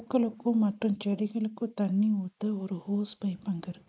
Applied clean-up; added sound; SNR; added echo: neural mask model Resemble Enhance denoiser.